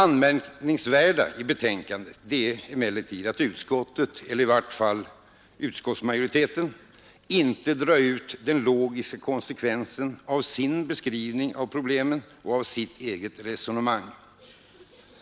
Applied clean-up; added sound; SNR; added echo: none; none; none; none.